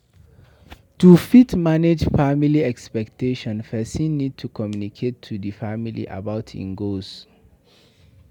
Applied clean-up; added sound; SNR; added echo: none; none; none; none.